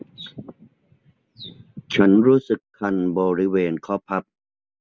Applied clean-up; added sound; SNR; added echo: none; none; none; none.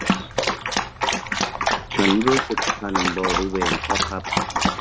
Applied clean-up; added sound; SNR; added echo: none; Dog; -3 dB; none.